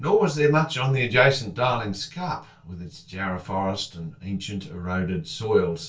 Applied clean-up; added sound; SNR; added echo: none; none; none; reverberation time 0.2 s.